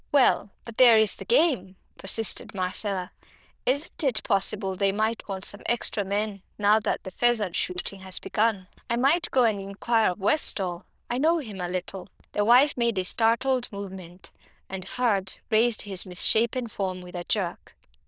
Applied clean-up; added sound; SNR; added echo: neural diffusion model UNIVERSE++.